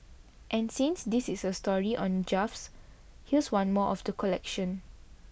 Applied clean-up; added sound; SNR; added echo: none; none; none; none.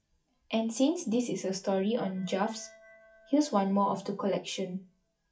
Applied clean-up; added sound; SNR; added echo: classical method WPE with log-MMSE.